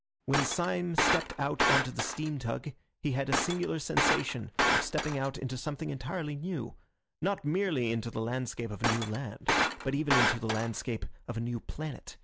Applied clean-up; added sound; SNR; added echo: none; Shatter; -2 dB; none.